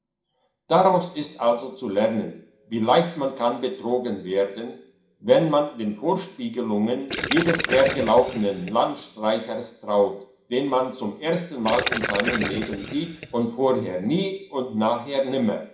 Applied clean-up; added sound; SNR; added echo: none; Gurgling; 6 dB; reverberation time 0.5 s.